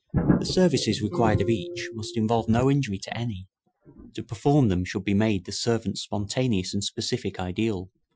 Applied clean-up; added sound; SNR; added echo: classical method Wiener filter.